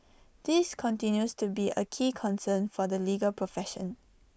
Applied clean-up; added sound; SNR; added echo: neural mask model Resemble Enhance denoiser.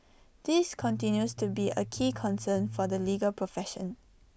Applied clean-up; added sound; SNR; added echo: none; Bass guitar; 10 dB; none.